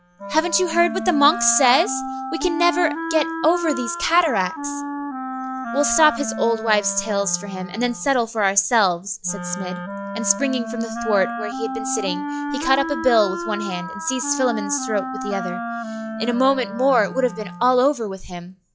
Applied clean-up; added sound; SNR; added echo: classical method log-MMSE.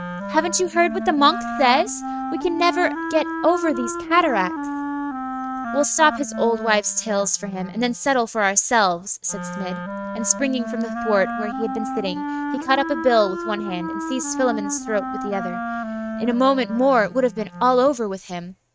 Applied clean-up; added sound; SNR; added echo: neural mask model RNNoise.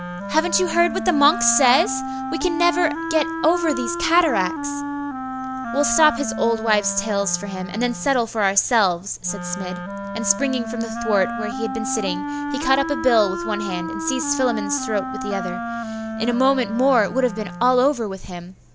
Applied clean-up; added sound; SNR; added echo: none; Wind instrument, woodwind instrument; 7 dB; none.